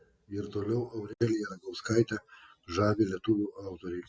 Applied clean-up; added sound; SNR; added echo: none; none; none; none.